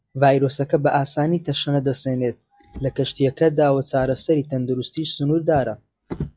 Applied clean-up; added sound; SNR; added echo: classical method log-MMSE.